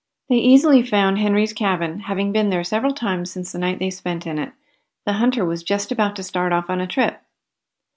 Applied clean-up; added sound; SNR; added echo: none; none; none; none.